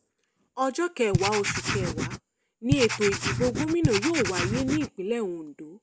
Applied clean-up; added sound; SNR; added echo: none; Writing; 0 dB; none.